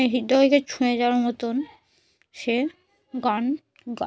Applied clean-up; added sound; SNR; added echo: none; none; none; none.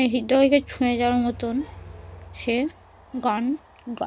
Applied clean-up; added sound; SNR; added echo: none; Train; 19 dB; none.